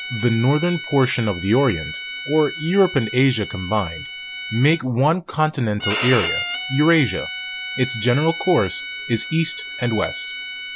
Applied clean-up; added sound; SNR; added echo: none; Bowed string instrument; 9 dB; none.